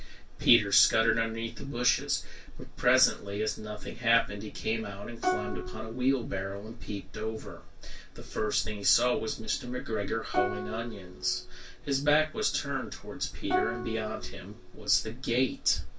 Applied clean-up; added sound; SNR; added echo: none; Plucked string instrument; 7 dB; reverberation time 0.2 s.